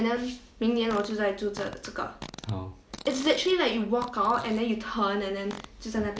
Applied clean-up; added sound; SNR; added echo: none; Fart; 18 dB; none.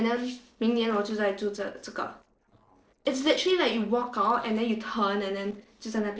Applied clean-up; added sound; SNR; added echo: neural separator model SepFormer DNS4.